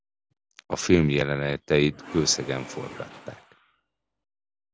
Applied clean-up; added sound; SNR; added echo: none; Engine / Mechanisms; 18 dB; none.